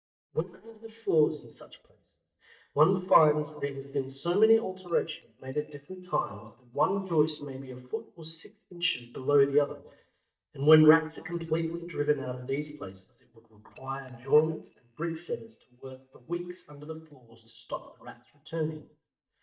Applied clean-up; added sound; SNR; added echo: neural mask model DeepFilterNet 3.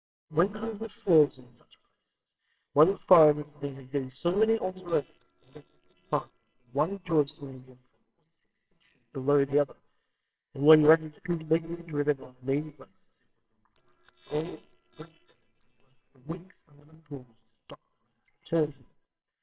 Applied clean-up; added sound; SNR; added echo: neural separator model SepFormer WHAMR!.